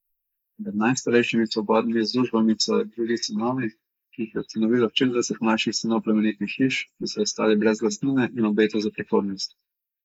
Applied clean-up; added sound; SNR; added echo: neural mask model Resemble Enhance denoiser.